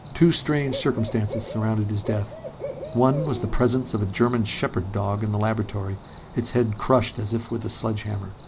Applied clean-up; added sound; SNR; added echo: none; Cricket / Bird; 14 dB; none.